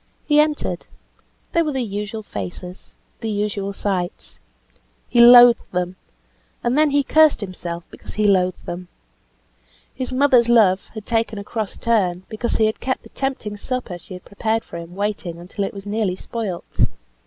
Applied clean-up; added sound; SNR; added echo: none; none; none; none.